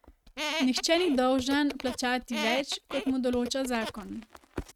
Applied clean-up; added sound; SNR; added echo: neural mask model RNNoise.